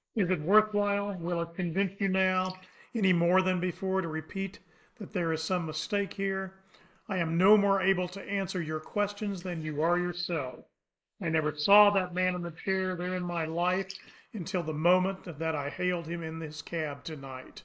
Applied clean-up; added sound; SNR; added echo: neural mask model Resemble Enhance denoiser.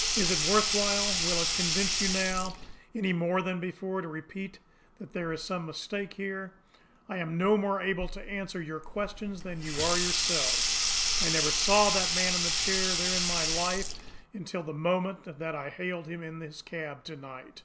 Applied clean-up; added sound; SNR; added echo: none; Sink (filling or washing); 0 dB; none.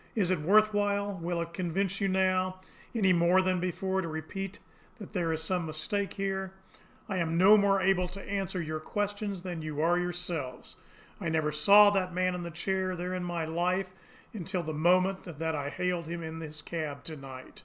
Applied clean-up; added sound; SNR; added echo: none; none; none; none.